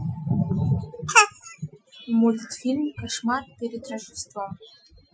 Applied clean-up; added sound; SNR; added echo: classical method Wiener filter.